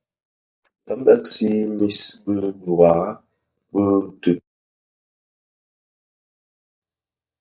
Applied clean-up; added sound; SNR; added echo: neural mask model DeepFilterNet 3.